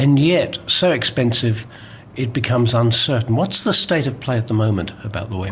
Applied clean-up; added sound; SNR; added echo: none; none; none; none.